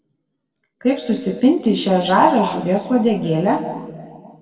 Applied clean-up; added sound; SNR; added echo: neural separator model SepFormer DNS4.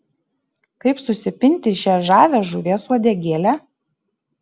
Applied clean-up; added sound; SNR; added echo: none; none; none; none.